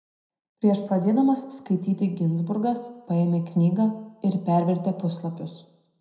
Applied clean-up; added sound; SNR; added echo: none; none; none; reverberation time 0.8 s.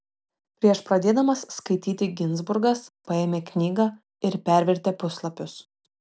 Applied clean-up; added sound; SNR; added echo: none; none; none; none.